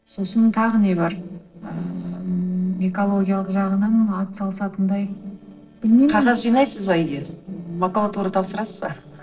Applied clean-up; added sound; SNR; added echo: neural separator model SepFormer DNS4.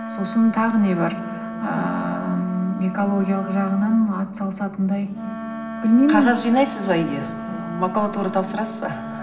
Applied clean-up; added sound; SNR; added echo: none; Wind instrument, woodwind instrument; 10 dB; reverberation time 2.2 s.